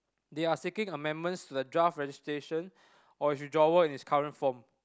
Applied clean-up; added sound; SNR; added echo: none; none; none; none.